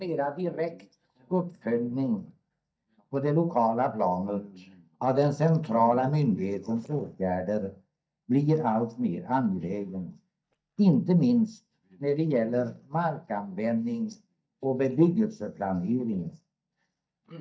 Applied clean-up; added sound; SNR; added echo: neural mask model DeepFilterNet 3.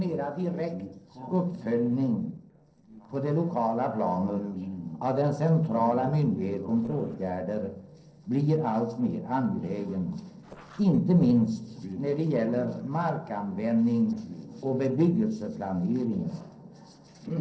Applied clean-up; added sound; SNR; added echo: neural separator model SepFormer DNS4.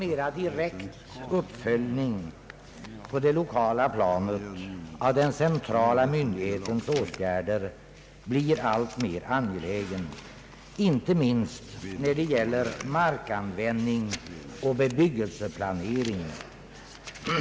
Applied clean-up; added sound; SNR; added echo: none; none; none; none.